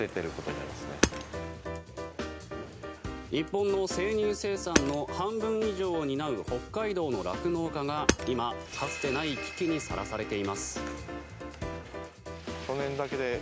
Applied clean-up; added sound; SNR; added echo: none; Hammer; 5 dB; none.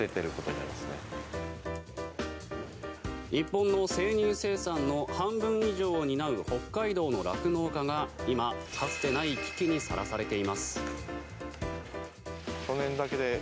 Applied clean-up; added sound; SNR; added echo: none; none; none; none.